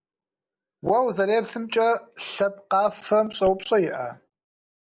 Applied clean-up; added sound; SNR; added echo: neural mask model Resemble Enhance denoiser.